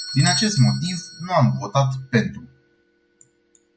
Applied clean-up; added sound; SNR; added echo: none; Bell / Doorbell; 10 dB; none.